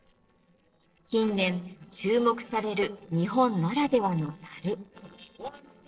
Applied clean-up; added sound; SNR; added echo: neural separator model SepFormer DNS4.